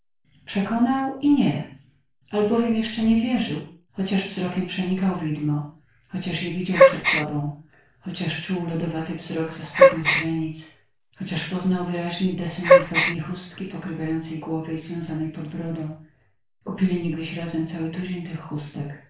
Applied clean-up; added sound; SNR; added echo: none; Gasp; -4 dB; reverberation time 0.4 s.